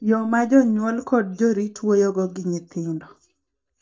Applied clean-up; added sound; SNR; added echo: neural mask model DeepFilterNet 3.